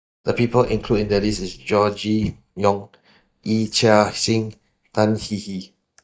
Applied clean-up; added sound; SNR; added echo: neural mask model DeepFilterNet 3.